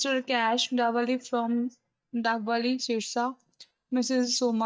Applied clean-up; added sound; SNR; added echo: neural mask model DeepFilterNet 3.